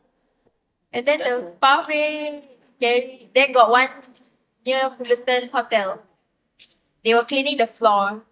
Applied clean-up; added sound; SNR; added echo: neural mask model DeepFilterNet 3.